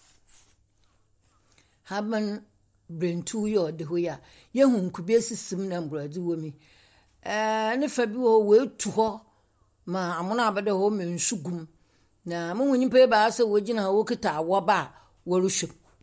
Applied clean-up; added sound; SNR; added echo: none; none; none; none.